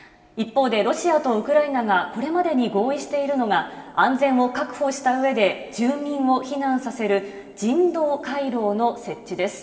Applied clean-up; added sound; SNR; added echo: none; none; none; reverberation time 2.2 s.